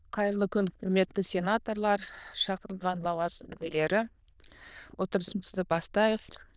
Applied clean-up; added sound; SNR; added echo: neural diffusion model UNIVERSE++.